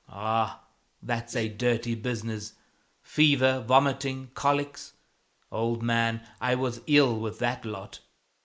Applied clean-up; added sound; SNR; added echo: neural mask model Resemble Enhance denoiser.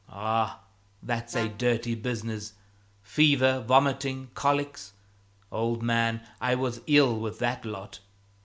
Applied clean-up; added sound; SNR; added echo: none; Brass instrument; 16 dB; none.